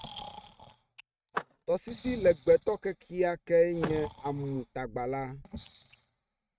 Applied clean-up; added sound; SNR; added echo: neural mask model RNNoise.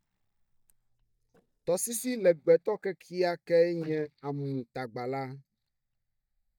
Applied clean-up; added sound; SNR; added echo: neural mask model DeepFilterNet 3.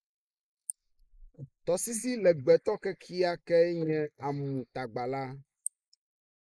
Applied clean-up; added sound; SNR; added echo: neural mask model Resemble Enhance denoiser.